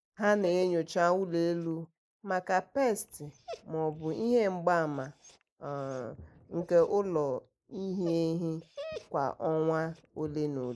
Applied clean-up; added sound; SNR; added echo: neural mask model Resemble Enhance denoiser.